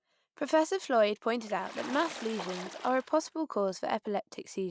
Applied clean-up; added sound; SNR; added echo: none; Water / Splash, splatter; 13 dB; none.